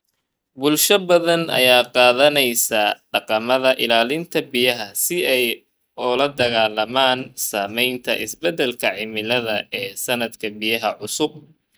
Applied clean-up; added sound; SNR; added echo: neural mask model DeepFilterNet 3.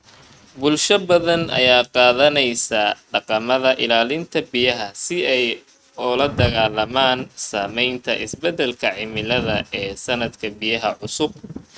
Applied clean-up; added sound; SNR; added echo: neural mask model RNNoise.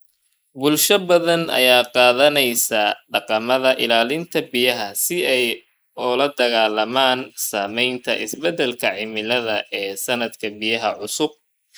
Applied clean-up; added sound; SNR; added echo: neural mask model Resemble Enhance denoiser.